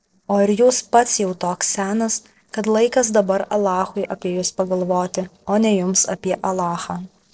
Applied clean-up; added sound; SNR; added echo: neural separator model SepFormer DNS4.